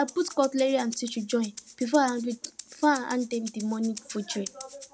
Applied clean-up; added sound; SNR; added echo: none; Rattle (instrument); 16 dB; none.